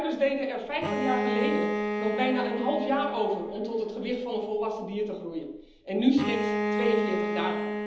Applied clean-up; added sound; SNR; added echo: none; Bowed string instrument; 3 dB; reverberation time 0.9 s.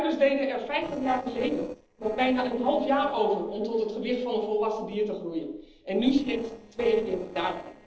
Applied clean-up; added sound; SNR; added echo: neural separator model SepFormer DNS4.